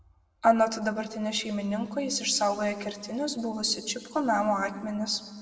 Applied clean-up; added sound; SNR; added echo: none; none; none; reverberation time 1.5 s.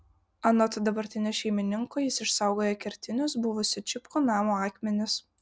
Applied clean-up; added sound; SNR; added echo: none; none; none; none.